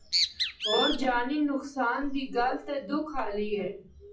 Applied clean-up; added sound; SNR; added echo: classical method WPE with log-MMSE.